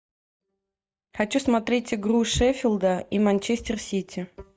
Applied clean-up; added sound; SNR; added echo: neural mask model DeepFilterNet 3.